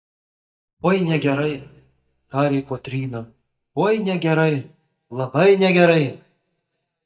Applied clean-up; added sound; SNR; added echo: neural mask model DeepFilterNet 3.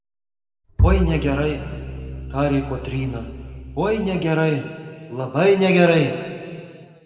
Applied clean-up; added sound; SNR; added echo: none; Bowed string instrument; 4 dB; reverberation time 2.0 s.